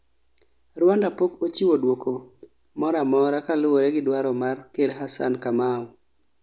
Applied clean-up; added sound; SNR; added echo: none; none; none; none.